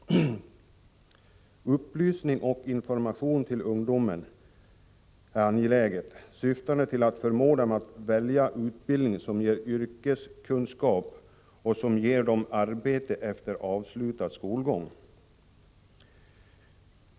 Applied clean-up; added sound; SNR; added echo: none; none; none; none.